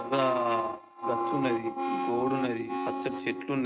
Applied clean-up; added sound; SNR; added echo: neural mask model RNNoise.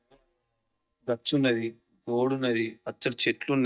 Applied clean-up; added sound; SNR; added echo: neural mask model DeepFilterNet 3.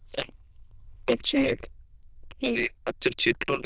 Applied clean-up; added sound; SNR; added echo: neural diffusion model UNIVERSE++.